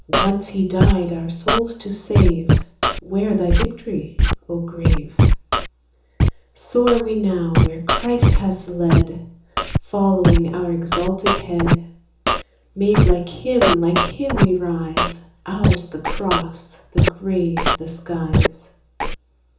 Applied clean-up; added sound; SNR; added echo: none; Scratching (performance technique); -3 dB; reverberation time 0.6 s.